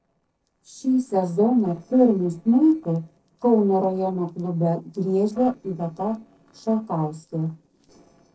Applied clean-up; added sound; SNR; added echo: neural separator model SepFormer DNS4.